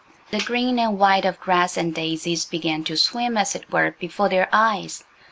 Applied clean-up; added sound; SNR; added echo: none; none; none; none.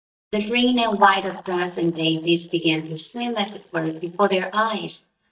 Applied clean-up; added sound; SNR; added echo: neural mask model DeepFilterNet 3.